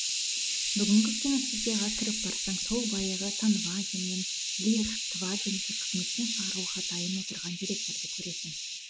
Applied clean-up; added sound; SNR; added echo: neural mask model RNNoise.